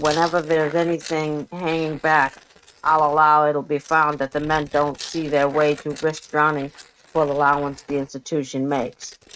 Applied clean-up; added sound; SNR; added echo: neural mask model RNNoise.